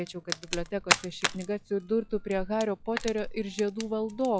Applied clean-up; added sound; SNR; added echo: classical method log-MMSE.